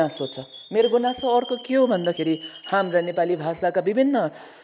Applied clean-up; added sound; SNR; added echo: none; Chime; 15 dB; none.